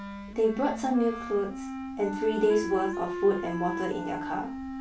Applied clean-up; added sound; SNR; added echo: none; Wind instrument, woodwind instrument; 6 dB; reverberation time 0.2 s.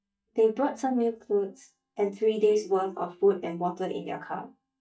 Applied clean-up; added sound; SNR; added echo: neural mask model DeepFilterNet 3.